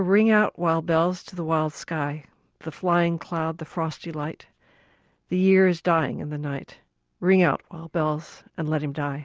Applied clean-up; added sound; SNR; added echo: none; none; none; none.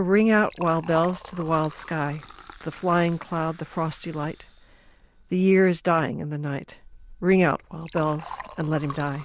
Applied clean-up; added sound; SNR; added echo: none; Liquid; 19 dB; none.